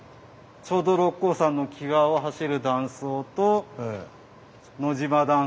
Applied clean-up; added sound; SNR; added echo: none; none; none; none.